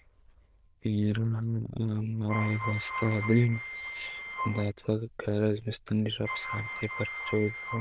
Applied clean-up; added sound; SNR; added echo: neural diffusion model UNIVERSE++.